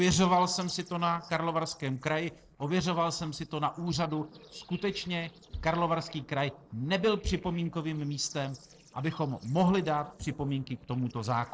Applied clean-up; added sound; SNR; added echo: neural separator model SepFormer DNS4.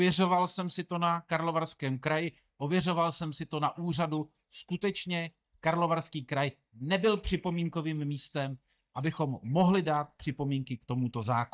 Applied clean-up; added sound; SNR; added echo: neural mask model DeepFilterNet 3.